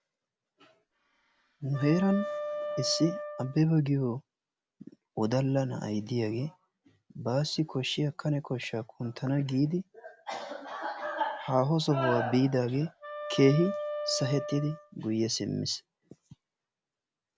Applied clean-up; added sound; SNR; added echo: none; Wind instrument, woodwind instrument; 7 dB; none.